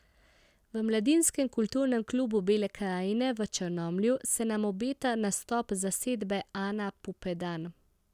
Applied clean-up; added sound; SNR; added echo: none; none; none; none.